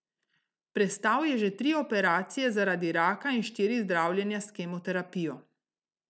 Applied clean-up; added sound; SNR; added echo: none; none; none; none.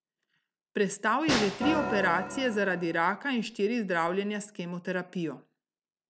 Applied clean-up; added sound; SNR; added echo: none; Snare drum + Organ; 5 dB; none.